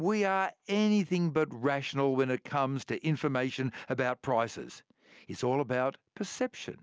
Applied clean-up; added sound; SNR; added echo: none; none; none; none.